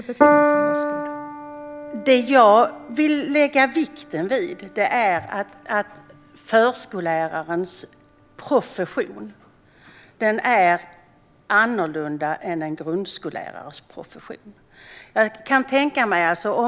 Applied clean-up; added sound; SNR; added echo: none; Piano; 7 dB; none.